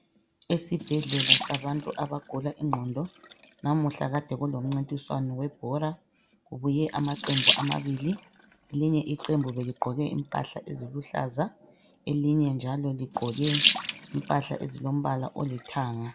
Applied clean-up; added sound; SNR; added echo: none; Sink (filling or washing) / Water tap, faucet; 1 dB; none.